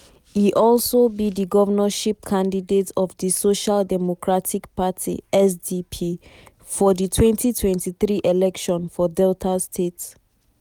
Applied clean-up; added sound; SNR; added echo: none; none; none; none.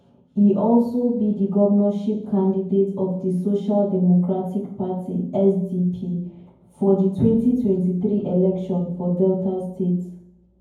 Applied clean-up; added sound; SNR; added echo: none; none; none; reverberation time 0.9 s.